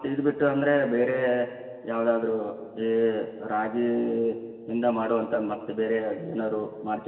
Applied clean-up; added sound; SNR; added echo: none; none; none; reverberation time 1.8 s.